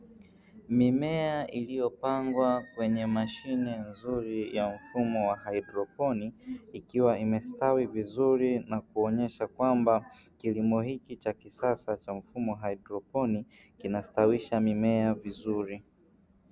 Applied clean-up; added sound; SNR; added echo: none; none; none; none.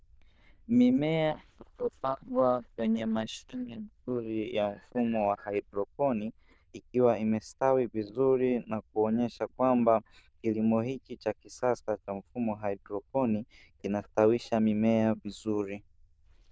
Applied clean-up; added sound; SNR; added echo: neural diffusion model UNIVERSE++.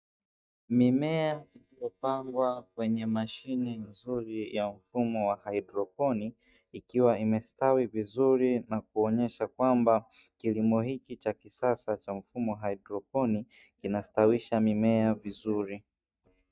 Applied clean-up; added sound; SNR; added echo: neural mask model DeepFilterNet 3.